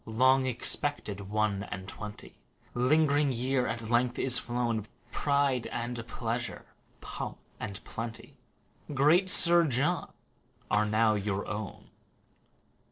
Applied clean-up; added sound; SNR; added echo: neural separator model SepFormer DNS4.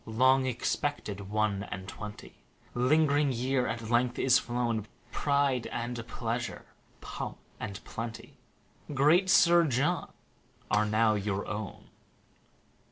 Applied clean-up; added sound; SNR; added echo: none; Fire; 20 dB; none.